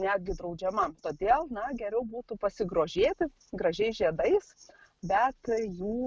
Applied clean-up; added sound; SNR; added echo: none; none; none; none.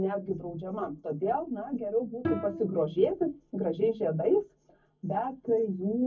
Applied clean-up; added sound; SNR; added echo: none; Bowed string instrument; 9 dB; reverberation time 0.3 s.